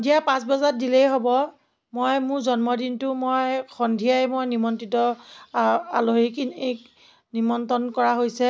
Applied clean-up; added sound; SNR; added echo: none; none; none; none.